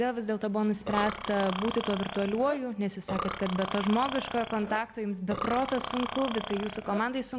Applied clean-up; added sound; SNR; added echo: none; Burping, eructation; 7 dB; none.